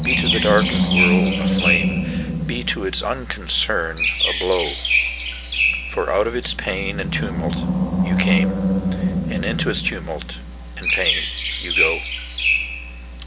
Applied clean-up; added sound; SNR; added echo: none; Animal + Chirp, tweet; -4 dB; none.